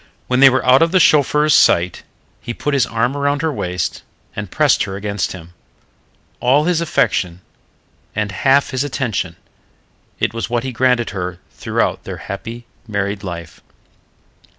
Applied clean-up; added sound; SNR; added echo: none; none; none; none.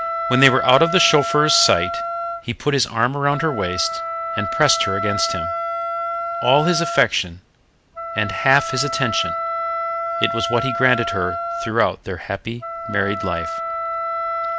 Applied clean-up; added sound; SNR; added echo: none; Wind instrument, woodwind instrument; 4 dB; none.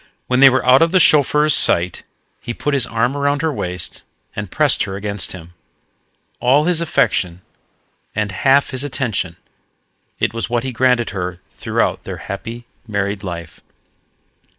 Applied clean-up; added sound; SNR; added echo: neural mask model Resemble Enhance denoiser.